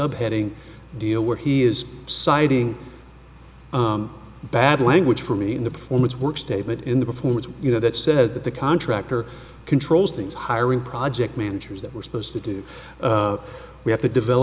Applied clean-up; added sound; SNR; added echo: none; none; none; none.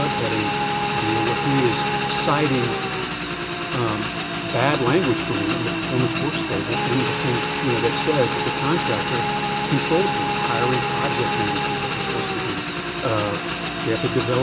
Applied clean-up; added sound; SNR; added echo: none; Motorcycle / Engine; -1 dB; none.